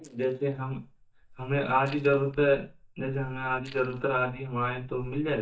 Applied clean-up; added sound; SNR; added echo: neural mask model DeepFilterNet 3.